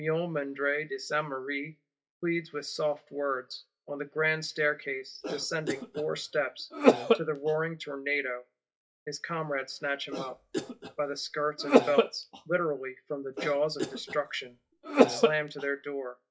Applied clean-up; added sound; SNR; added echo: classical method log-MMSE.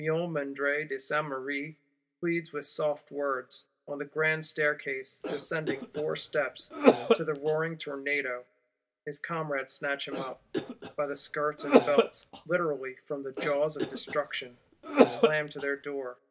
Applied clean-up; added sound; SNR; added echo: none; Cough; -3 dB; none.